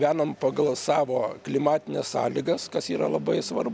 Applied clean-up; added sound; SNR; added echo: none; none; none; none.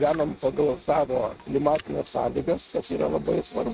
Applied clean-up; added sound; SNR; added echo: neural mask model RNNoise.